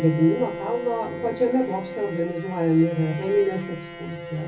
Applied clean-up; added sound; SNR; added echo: none; Bowed string instrument; 12 dB; reverberation time 0.3 s.